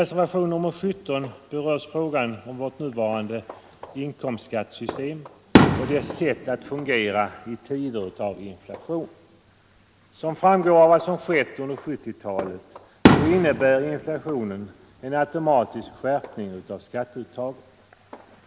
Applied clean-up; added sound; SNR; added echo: none; Fireworks; 4 dB; none.